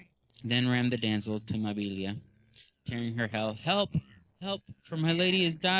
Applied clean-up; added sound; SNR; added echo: neural separator model SepFormer DNS4.